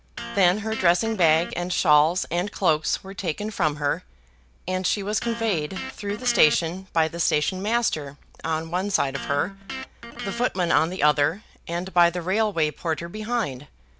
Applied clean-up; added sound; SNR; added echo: none; Electric guitar; 13 dB; none.